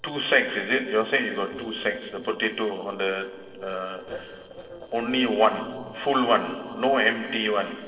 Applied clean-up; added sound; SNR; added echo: neural separator model SepFormer DNS4.